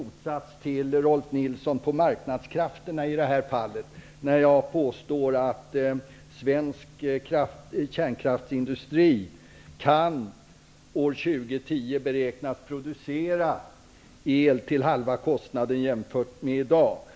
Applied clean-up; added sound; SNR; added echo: none; none; none; none.